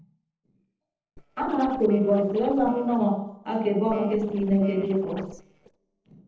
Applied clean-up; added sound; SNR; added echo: neural separator model SepFormer DNS4.